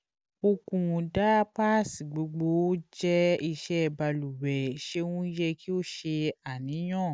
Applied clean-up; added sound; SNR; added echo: none; none; none; none.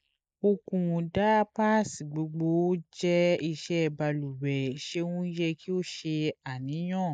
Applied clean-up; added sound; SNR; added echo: neural mask model Resemble Enhance denoiser.